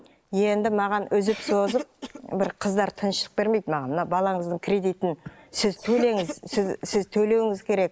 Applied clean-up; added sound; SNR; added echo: neural mask model Resemble Enhance denoiser.